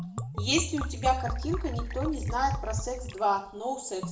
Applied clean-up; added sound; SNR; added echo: none; Liquid; 3 dB; reverberation time 0.5 s.